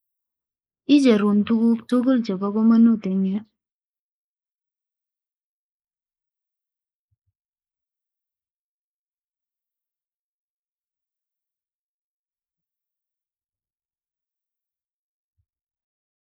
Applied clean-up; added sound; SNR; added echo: neural mask model Resemble Enhance denoiser.